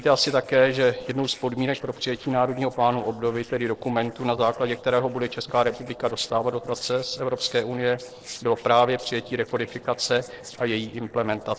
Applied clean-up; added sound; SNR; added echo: neural separator model SepFormer DNS4.